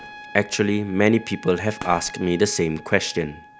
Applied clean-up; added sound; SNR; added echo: none; Fireworks + Trumpet; 18 dB; none.